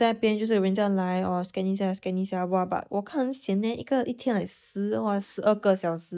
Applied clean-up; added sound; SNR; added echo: neural mask model DeepFilterNet 3.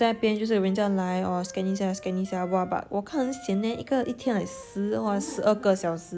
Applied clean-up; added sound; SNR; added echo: none; Wind instrument, woodwind instrument; 20 dB; none.